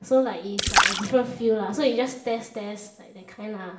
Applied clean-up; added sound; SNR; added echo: none; Splash, splatter; 1 dB; reverberation time 1.0 s.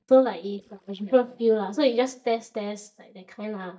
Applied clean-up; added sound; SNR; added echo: neural mask model DeepFilterNet 3.